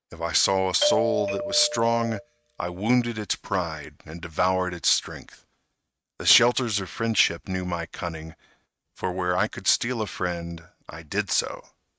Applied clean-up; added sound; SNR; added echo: neural mask model RNNoise.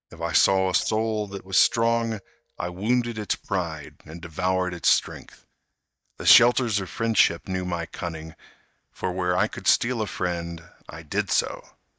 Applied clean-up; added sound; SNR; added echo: neural mask model DeepFilterNet 3.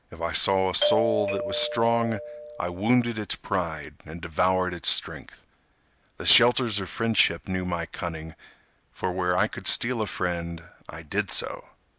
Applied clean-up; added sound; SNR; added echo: none; Doorbell; 3 dB; none.